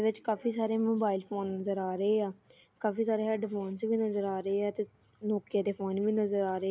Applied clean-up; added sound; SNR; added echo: none; none; none; none.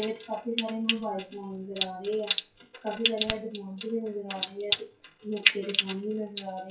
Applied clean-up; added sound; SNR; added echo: classical method WPE with log-MMSE.